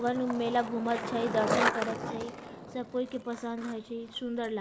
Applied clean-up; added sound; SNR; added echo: none; Skateboard; 3 dB; none.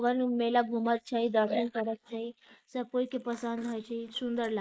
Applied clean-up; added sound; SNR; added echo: neural mask model Resemble Enhance denoiser.